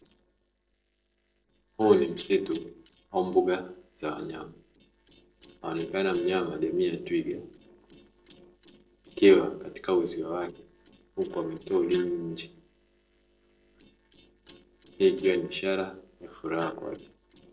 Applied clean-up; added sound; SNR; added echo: neural separator model SepFormer DNS4.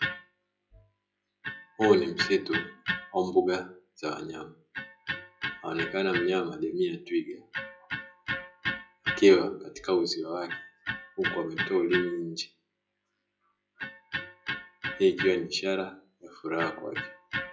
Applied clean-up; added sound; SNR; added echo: classical method WPE with log-MMSE.